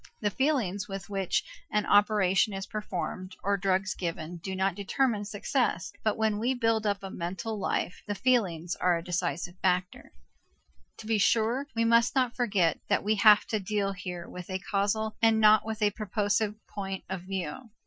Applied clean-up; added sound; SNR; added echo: classical method Wiener filter.